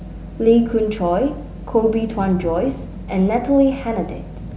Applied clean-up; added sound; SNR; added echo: none; none; none; none.